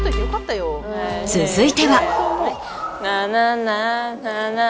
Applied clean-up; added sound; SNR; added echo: none; none; none; none.